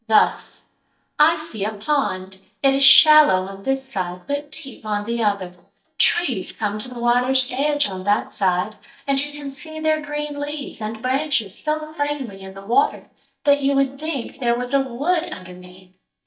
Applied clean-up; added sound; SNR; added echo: neural mask model DeepFilterNet 3.